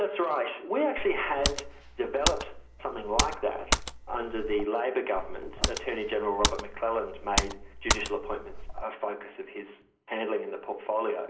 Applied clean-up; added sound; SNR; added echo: none; Computer keyboard; 1 dB; reverberation time 0.5 s.